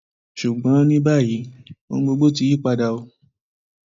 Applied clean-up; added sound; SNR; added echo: neural mask model DeepFilterNet 3.